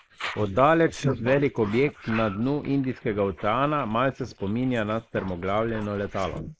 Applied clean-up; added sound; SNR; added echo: neural mask model Resemble Enhance denoiser.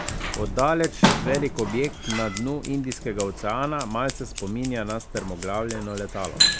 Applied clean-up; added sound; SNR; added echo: none; Scissors; 1 dB; none.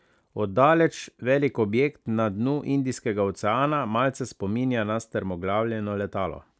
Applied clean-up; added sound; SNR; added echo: none; none; none; none.